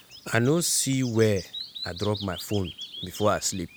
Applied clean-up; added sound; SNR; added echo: none; Bird vocalization, bird call, bird song; 15 dB; none.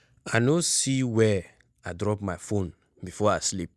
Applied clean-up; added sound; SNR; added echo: none; none; none; none.